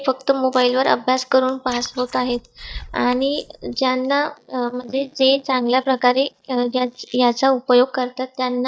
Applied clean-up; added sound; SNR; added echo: neural mask model DeepFilterNet 3.